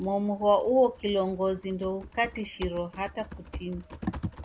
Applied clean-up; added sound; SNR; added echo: none; Typing; 16 dB; none.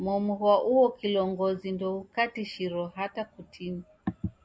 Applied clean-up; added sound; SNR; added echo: none; none; none; none.